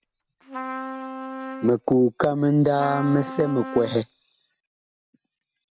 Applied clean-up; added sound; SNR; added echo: none; Trumpet; 10 dB; none.